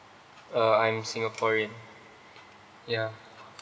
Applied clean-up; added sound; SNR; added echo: none; none; none; none.